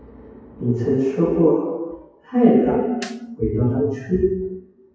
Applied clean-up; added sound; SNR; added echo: classical method WPE with log-MMSE.